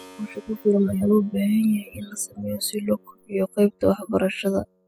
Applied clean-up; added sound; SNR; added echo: classical method spectral subtraction.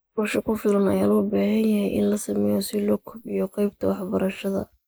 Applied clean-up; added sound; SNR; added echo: neural mask model Resemble Enhance denoiser.